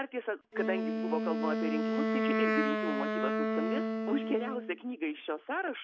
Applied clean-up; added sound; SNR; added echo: none; Wind instrument, woodwind instrument; -2 dB; none.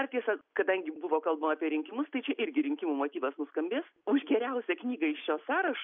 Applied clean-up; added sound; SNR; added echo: none; none; none; none.